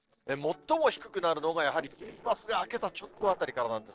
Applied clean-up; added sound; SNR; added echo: neural separator model SepFormer DNS4.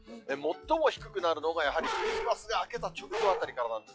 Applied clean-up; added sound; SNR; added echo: classical method log-MMSE.